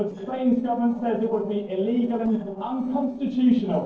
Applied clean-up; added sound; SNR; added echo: neural separator model SepFormer DNS4.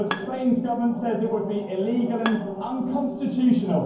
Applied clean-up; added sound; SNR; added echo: none; Bowed string instrument; 14 dB; reverberation time 0.9 s.